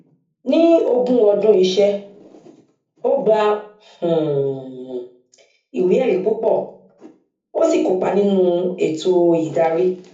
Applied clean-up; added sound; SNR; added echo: none; none; none; reverberation time 0.4 s.